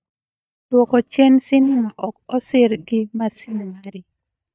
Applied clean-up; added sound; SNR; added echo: neural mask model DeepFilterNet 3.